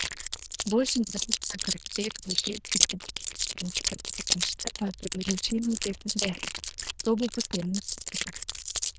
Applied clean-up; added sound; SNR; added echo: neural diffusion model UNIVERSE++.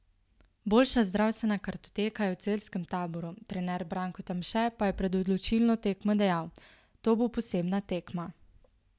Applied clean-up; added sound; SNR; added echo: none; none; none; none.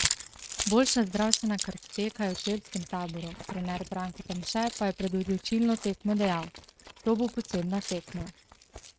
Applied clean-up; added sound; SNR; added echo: neural mask model RNNoise.